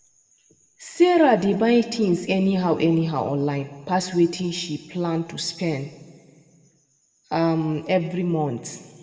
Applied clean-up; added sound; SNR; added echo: none; none; none; reverberation time 1.2 s.